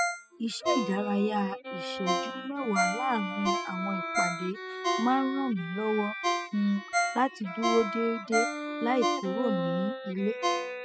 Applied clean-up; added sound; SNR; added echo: classical method spectral subtraction.